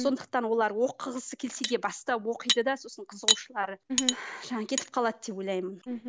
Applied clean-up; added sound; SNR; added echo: none; Cutlery, silverware; 2 dB; none.